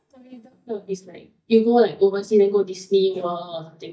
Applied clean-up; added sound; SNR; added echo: neural mask model DeepFilterNet 3.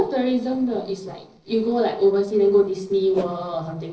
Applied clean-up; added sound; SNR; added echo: neural separator model SepFormer DNS4.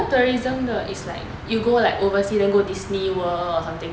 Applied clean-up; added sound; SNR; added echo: none; none; none; none.